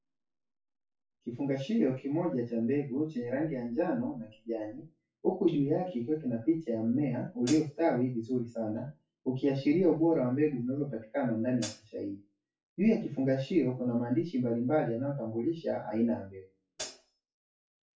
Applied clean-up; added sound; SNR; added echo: classical method WPE with log-MMSE.